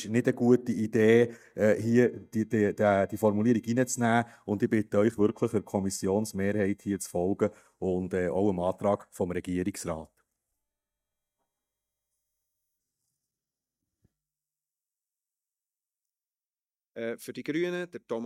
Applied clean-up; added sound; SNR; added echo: neural mask model DeepFilterNet 3.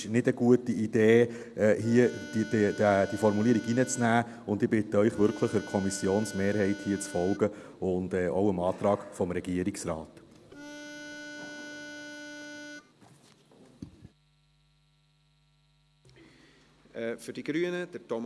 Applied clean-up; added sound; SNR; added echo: none; Harmonica; 14 dB; none.